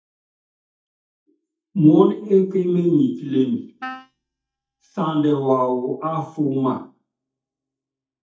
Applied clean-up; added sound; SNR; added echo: neural mask model DeepFilterNet 3.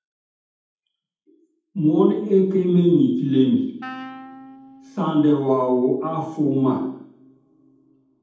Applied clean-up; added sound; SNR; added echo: none; Wind instrument, woodwind instrument; 19 dB; reverberation time 0.8 s.